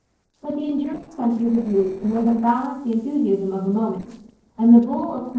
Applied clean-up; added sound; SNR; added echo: neural separator model SepFormer DNS4.